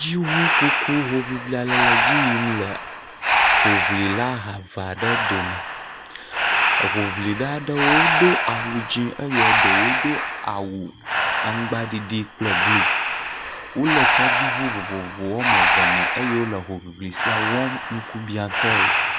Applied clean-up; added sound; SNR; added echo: none; Breathing; -5 dB; none.